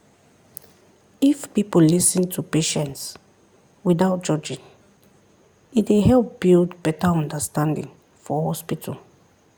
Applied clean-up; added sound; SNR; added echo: none; none; none; none.